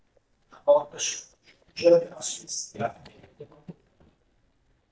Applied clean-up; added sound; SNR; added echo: neural mask model DeepFilterNet 3.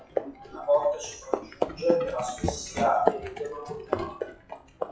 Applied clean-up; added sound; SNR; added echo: classical method WPE with log-MMSE.